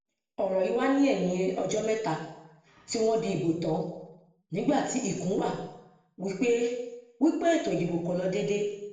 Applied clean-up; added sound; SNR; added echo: none; none; none; reverberation time 0.8 s.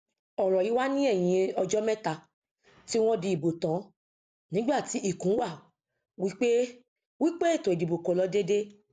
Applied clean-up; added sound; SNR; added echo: none; none; none; none.